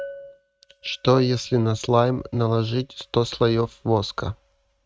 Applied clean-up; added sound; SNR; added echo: neural mask model RNNoise.